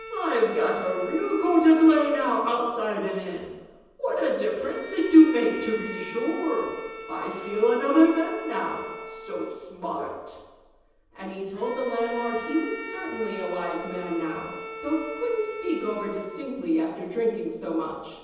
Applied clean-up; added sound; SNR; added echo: none; Bowed string instrument; 14 dB; reverberation time 1.1 s.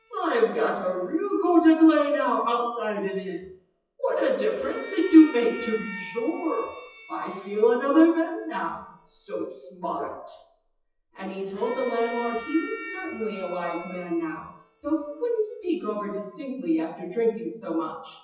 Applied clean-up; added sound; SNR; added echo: classical method WPE with log-MMSE.